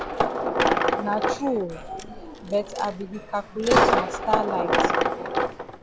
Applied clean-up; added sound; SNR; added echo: none; Coin (dropping); -5 dB; none.